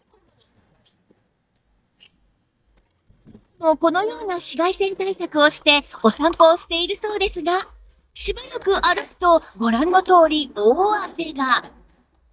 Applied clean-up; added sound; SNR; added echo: neural mask model DeepFilterNet 3.